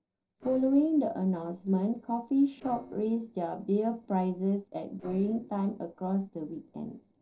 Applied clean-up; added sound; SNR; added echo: neural separator model SepFormer DNS4.